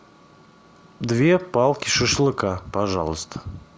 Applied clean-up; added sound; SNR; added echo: none; none; none; none.